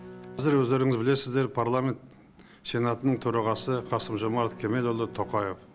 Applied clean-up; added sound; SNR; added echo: none; Bowed string instrument; 18 dB; none.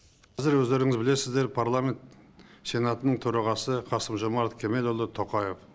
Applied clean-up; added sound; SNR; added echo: none; none; none; none.